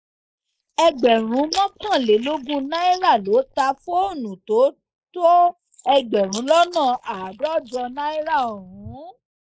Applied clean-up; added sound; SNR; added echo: neural mask model Resemble Enhance denoiser.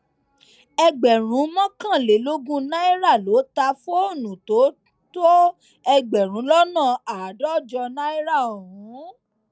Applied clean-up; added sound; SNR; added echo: none; none; none; none.